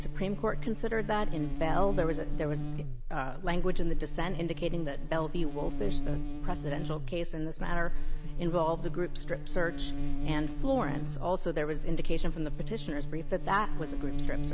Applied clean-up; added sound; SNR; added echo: none; Buzz; -4 dB; none.